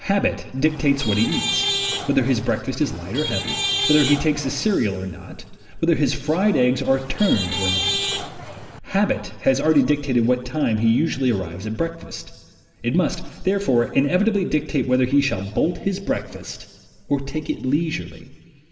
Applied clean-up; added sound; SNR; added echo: none; Traffic noise, roadway noise / Vehicle horn, car horn, honking; 5 dB; reverberation time 1.8 s.